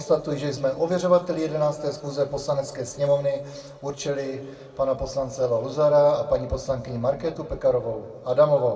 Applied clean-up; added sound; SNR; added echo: none; none; none; reverberation time 1.0 s.